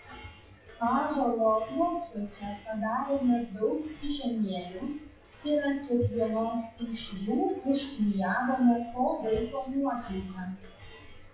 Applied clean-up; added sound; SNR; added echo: classical method WPE with log-MMSE.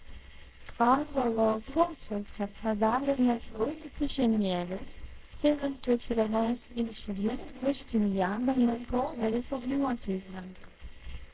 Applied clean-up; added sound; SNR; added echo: neural separator model SepFormer WHAMR!.